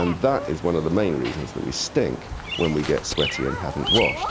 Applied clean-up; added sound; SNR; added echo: none; Bird vocalization, bird call, bird song; 6 dB; none.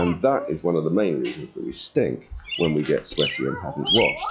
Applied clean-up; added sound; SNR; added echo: classical method log-MMSE.